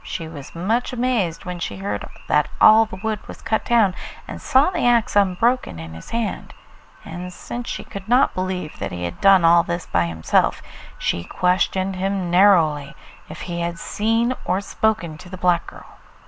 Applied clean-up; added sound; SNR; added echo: none; none; none; none.